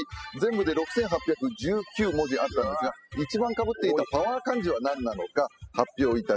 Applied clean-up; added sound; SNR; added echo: classical method spectral subtraction.